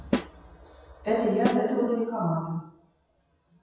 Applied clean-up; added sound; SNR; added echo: classical method WPE with log-MMSE.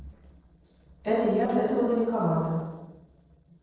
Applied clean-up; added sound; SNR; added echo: neural separator model SepFormer DNS4.